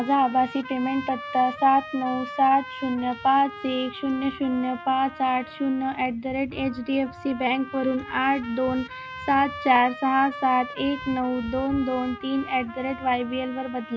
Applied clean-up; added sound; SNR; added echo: none; Trumpet; 14 dB; none.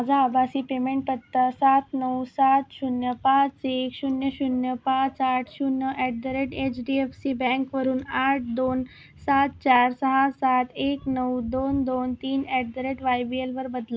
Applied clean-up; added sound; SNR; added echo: none; none; none; none.